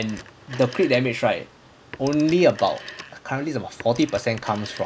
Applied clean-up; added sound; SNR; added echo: none; Telephone; 18 dB; none.